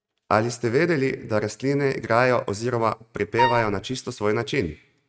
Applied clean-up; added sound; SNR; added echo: neural mask model RNNoise.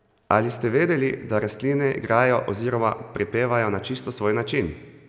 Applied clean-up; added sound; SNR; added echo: none; none; none; none.